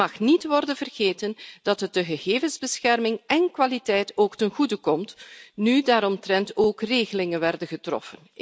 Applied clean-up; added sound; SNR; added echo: none; none; none; none.